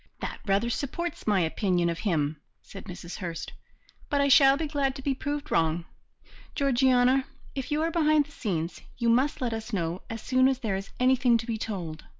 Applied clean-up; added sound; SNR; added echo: none; none; none; none.